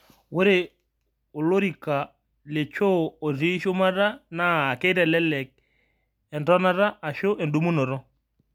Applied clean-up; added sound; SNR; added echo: none; none; none; none.